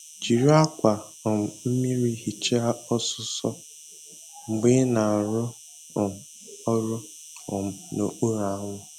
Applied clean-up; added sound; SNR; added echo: none; Insect; 20 dB; none.